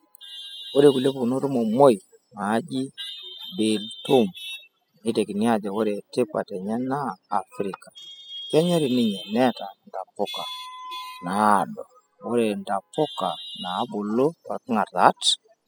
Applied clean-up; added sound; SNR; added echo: classical method spectral subtraction.